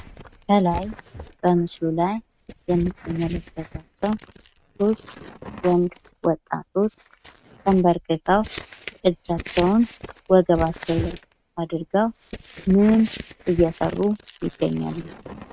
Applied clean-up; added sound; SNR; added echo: neural mask model RNNoise.